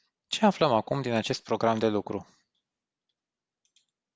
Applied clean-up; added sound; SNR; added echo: none; none; none; none.